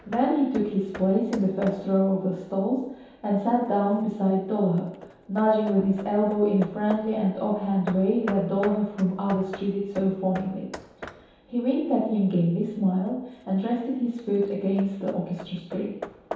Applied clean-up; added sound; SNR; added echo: none; Hammer / Wood; 18 dB; reverberation time 0.8 s.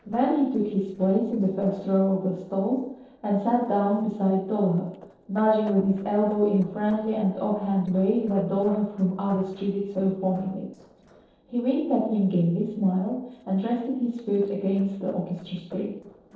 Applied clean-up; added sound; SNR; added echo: neural separator model SepFormer DNS4.